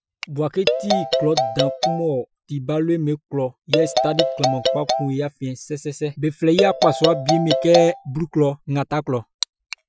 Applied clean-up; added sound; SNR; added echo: classical method Wiener filter.